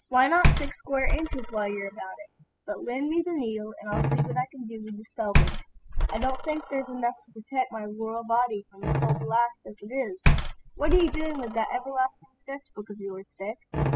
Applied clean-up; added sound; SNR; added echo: classical method spectral subtraction.